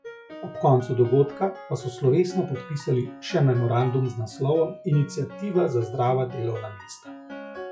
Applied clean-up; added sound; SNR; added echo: classical method log-MMSE.